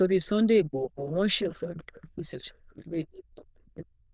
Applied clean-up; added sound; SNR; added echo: neural diffusion model UNIVERSE++.